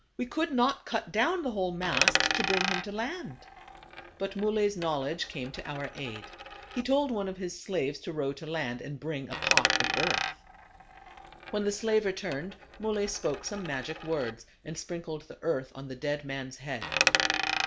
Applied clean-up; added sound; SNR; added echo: none; Coin (dropping); 2 dB; none.